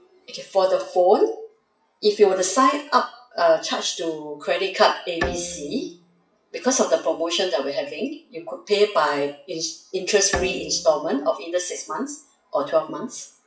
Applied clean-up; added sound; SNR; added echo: classical method WPE with log-MMSE.